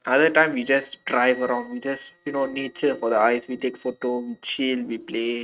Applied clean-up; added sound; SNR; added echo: neural mask model RNNoise.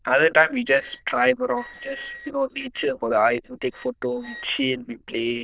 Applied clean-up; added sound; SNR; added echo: neural diffusion model UNIVERSE++.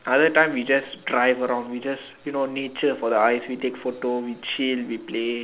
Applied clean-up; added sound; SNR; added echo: none; none; none; none.